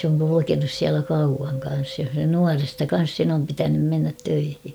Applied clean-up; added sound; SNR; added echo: none; Wind; 19 dB; none.